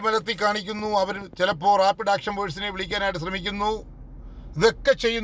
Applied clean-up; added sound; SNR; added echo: none; none; none; none.